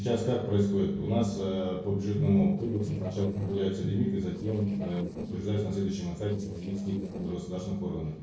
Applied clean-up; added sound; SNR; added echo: neural separator model SepFormer DNS4.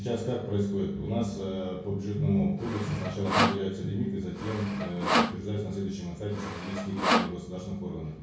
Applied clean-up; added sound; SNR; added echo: none; Sawing; 0 dB; reverberation time 0.6 s.